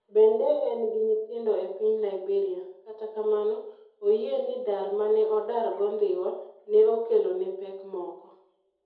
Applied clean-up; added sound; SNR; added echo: none; none; none; reverberation time 2.0 s.